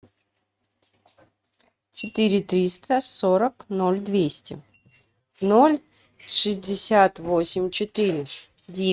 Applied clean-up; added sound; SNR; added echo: neural mask model RNNoise.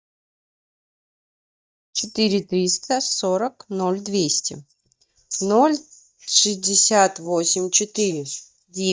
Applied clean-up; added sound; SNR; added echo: neural mask model DeepFilterNet 3.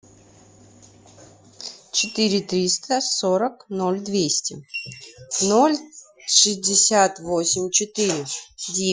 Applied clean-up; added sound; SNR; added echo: classical method Wiener filter.